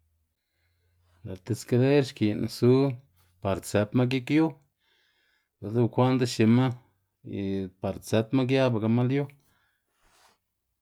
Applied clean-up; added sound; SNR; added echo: none; none; none; none.